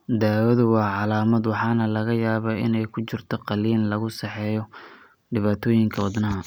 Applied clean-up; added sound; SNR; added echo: none; none; none; none.